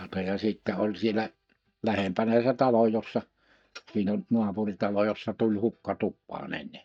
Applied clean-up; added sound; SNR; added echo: neural mask model DeepFilterNet 3.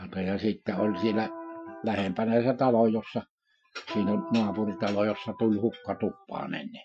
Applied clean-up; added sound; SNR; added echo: classical method Wiener filter.